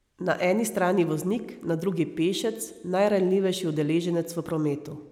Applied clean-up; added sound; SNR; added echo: none; none; none; none.